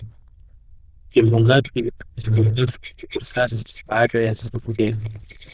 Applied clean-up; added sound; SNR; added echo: neural diffusion model UNIVERSE++.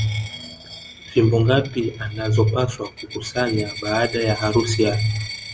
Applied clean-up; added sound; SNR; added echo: none; Coin (dropping); 14 dB; none.